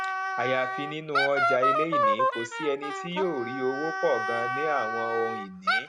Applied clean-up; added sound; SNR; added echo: none; Wind instrument, woodwind instrument; -2 dB; none.